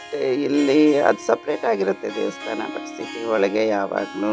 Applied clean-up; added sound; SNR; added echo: none; Harp; 15 dB; none.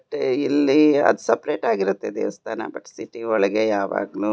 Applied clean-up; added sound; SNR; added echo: none; none; none; none.